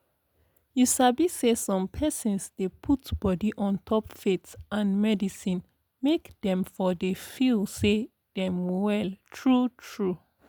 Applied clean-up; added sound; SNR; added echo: none; none; none; none.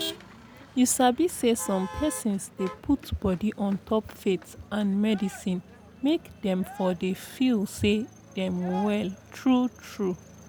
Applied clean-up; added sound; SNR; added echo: none; Motor vehicle (road); 16 dB; none.